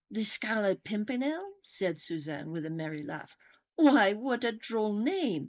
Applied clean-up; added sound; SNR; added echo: neural mask model Resemble Enhance denoiser.